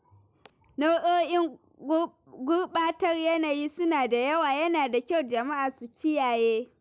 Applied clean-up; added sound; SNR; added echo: none; none; none; none.